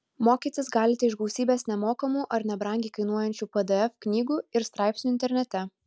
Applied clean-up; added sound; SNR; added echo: none; none; none; none.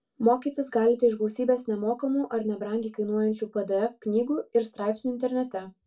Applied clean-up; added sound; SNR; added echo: none; none; none; reverberation time 0.2 s.